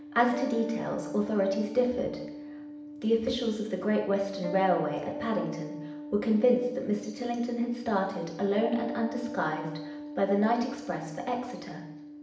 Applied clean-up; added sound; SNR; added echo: none; Acoustic guitar; 11 dB; reverberation time 0.8 s.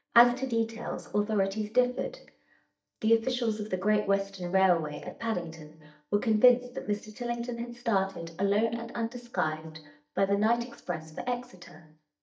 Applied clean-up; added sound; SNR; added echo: neural mask model DeepFilterNet 3.